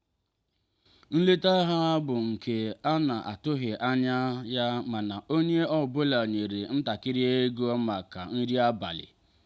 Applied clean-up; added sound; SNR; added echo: none; none; none; none.